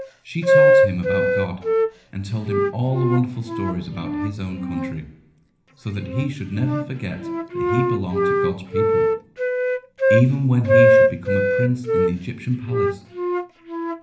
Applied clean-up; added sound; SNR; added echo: none; Wind instrument, woodwind instrument; -4 dB; reverberation time 1.0 s.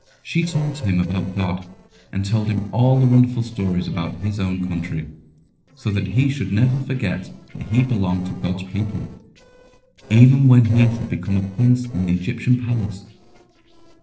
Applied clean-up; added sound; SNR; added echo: neural separator model SepFormer DNS4.